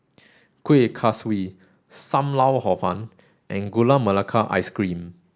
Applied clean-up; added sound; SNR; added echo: none; none; none; none.